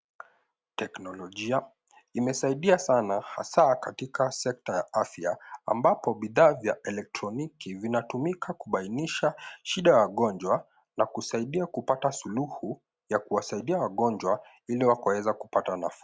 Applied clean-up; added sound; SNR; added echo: none; none; none; none.